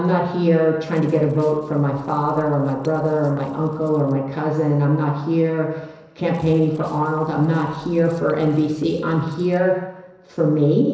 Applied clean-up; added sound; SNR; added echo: neural separator model SepFormer DNS4.